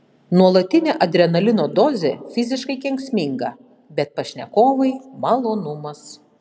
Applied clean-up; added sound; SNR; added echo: none; none; none; none.